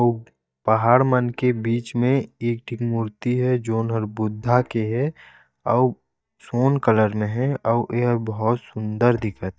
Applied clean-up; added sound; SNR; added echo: neural mask model DeepFilterNet 3.